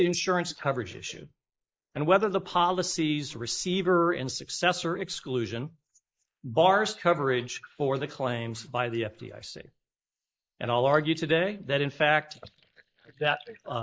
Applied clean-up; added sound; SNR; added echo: neural mask model Resemble Enhance denoiser.